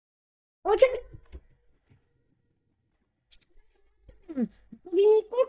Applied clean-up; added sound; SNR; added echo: neural mask model DeepFilterNet 3.